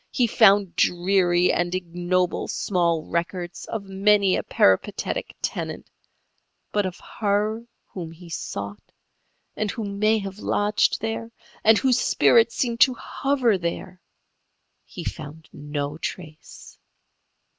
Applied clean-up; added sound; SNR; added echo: none; none; none; none.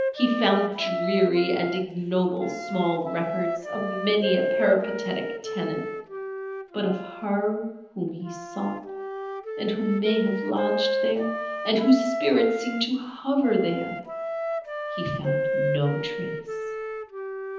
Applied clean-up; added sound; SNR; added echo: none; Wind instrument, woodwind instrument; 4 dB; reverberation time 0.9 s.